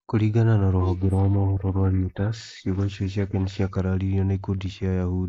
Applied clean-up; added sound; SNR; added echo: neural mask model Resemble Enhance denoiser.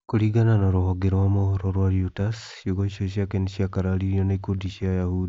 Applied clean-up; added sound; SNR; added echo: none; none; none; none.